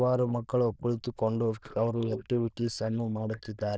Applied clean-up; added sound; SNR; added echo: neural diffusion model UNIVERSE++.